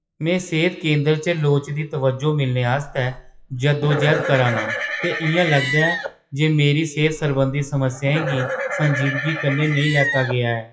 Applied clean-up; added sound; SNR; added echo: classical method WPE with log-MMSE.